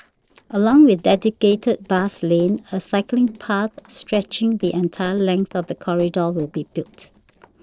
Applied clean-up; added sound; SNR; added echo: neural separator model SepFormer DNS4.